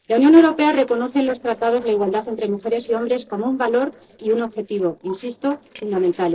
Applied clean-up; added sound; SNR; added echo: neural separator model SepFormer DNS4.